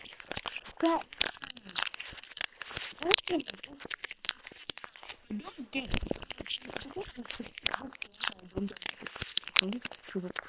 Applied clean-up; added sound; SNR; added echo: neural separator model SepFormer WHAM!.